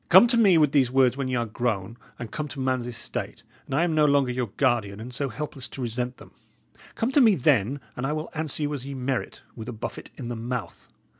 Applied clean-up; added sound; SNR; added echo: none; none; none; none.